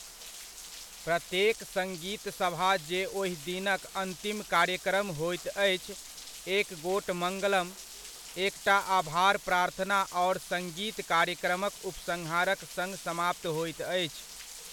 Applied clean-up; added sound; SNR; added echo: none; Rain; 15 dB; none.